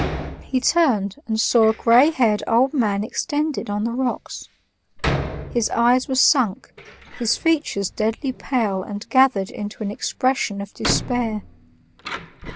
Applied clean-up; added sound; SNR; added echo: none; Door; 12 dB; none.